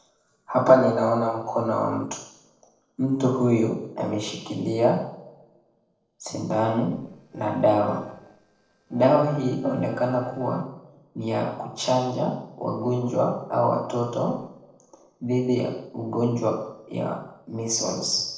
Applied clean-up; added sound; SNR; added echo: neural separator model SepFormer DNS4.